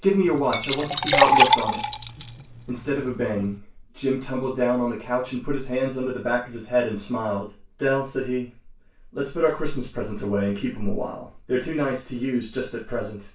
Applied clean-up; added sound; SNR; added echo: none; Liquid; -2 dB; reverberation time 0.2 s.